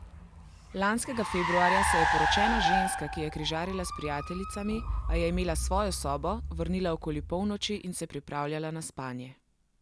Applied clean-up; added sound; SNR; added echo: none; Car; 0 dB; none.